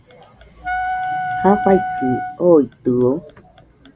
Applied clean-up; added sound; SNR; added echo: none; Wind instrument, woodwind instrument; 5 dB; none.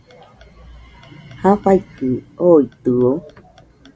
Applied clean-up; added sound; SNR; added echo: none; none; none; none.